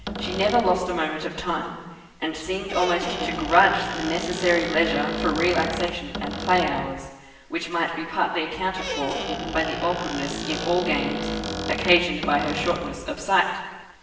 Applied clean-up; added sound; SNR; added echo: none; Squeak; 7 dB; reverberation time 1.2 s.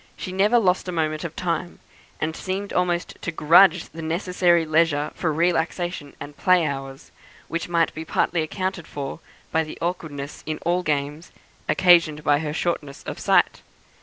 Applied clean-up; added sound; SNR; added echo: none; none; none; none.